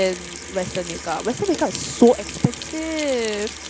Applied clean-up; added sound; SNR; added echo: none; Sink (filling or washing) / Water tap, faucet; 11 dB; none.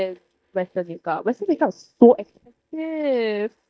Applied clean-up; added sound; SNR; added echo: neural mask model DeepFilterNet 3.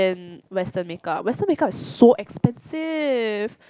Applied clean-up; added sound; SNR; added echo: none; none; none; none.